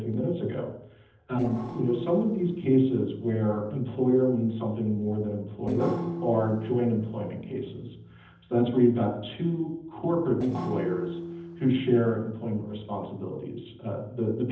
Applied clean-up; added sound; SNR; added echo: neural separator model SepFormer DNS4.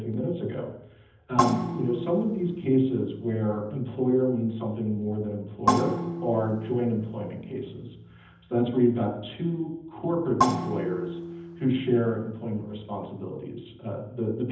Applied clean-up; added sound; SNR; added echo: none; Percussion; 5 dB; reverberation time 0.8 s.